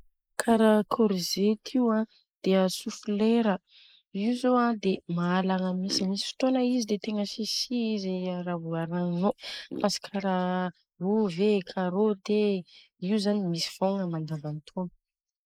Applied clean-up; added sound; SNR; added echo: neural mask model Resemble Enhance denoiser.